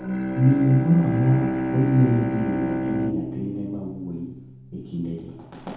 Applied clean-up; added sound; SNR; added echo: none; Bowed string instrument; 4 dB; reverberation time 0.8 s.